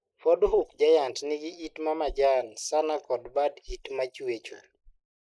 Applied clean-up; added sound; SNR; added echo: neural mask model Resemble Enhance denoiser.